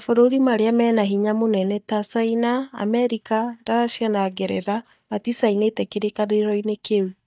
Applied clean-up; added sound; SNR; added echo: neural mask model DeepFilterNet 3.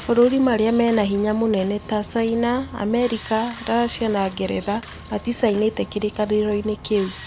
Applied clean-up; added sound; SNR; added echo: none; Sawing; 17 dB; none.